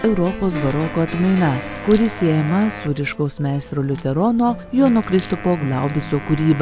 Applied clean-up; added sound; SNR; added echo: none; Wind instrument, woodwind instrument + Crack; 15 dB; none.